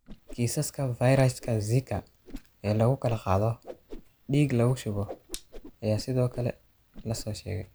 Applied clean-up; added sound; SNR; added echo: none; Whoosh, swoosh, swish; 18 dB; none.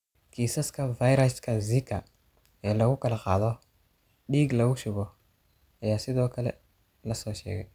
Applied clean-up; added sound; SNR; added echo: none; none; none; none.